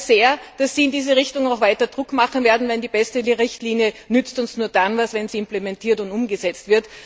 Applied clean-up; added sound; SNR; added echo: none; none; none; none.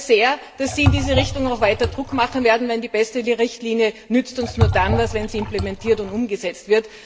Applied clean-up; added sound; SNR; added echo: none; Liquid; 4 dB; reverberation time 1.2 s.